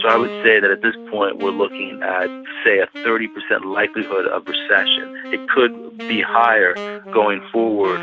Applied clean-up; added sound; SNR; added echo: none; Wind instrument, woodwind instrument; 14 dB; none.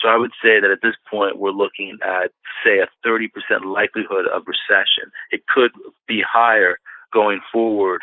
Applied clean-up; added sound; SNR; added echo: neural mask model Resemble Enhance denoiser.